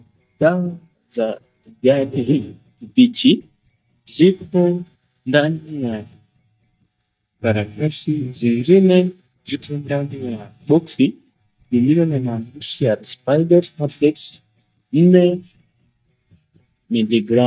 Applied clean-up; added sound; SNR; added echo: neural mask model DeepFilterNet 3.